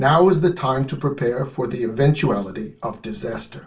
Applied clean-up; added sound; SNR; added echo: none; none; none; reverberation time 0.3 s.